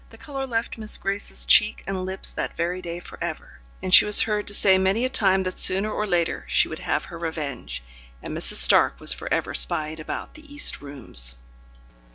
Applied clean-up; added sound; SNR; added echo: none; none; none; none.